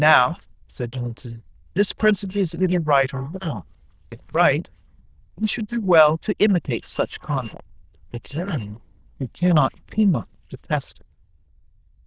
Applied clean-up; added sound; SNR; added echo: neural diffusion model UNIVERSE++.